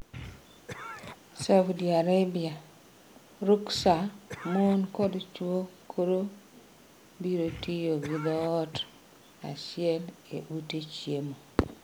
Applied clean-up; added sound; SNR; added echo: none; Cough; 17 dB; none.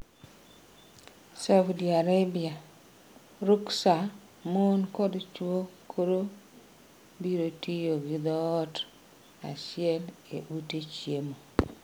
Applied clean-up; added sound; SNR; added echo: none; none; none; none.